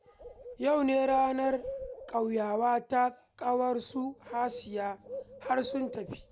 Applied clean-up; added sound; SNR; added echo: none; Bird; 14 dB; none.